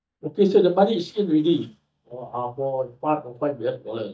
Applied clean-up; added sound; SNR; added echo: neural mask model DeepFilterNet 3.